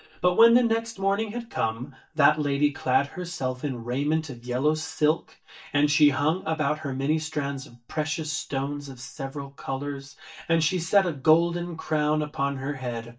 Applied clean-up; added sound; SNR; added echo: neural mask model DeepFilterNet 3.